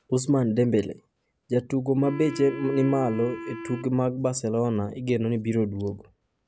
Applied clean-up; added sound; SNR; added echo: none; Wind instrument, woodwind instrument; 13 dB; none.